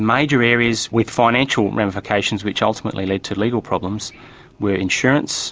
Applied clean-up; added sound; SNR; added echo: none; none; none; none.